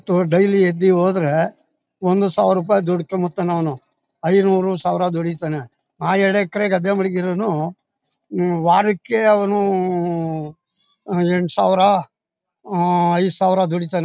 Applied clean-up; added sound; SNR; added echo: none; none; none; none.